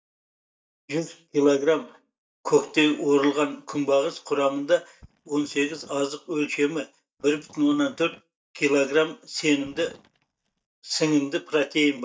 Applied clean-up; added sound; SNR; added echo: neural mask model DeepFilterNet 3.